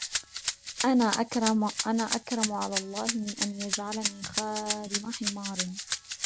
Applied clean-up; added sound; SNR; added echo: none; Rattle (instrument); 3 dB; none.